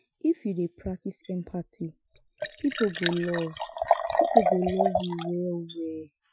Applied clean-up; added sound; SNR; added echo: classical method Wiener filter.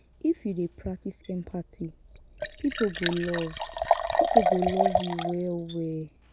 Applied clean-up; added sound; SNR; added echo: none; Liquid; -1 dB; none.